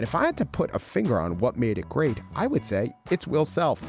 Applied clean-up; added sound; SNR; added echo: none; none; none; none.